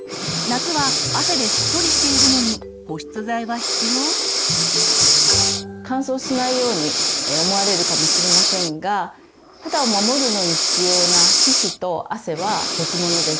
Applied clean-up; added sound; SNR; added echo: none; Breathing; -5 dB; none.